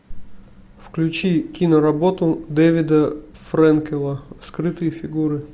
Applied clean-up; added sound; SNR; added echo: none; none; none; none.